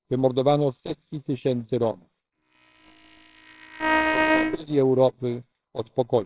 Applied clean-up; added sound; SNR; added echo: neural separator model SepFormer WHAMR!.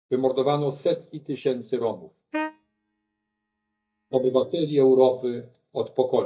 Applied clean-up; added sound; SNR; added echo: neural mask model DeepFilterNet 3.